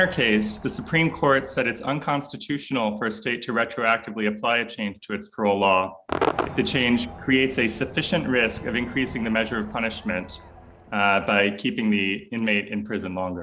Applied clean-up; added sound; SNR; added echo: none; Crowd / Cheering / Fireworks; 13 dB; none.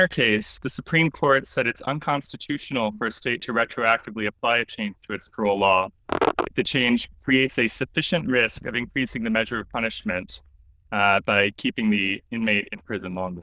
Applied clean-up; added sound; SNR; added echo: neural diffusion model UNIVERSE++.